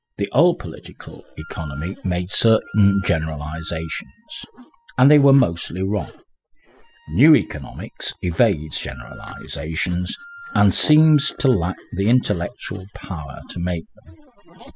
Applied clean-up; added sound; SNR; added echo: classical method spectral subtraction.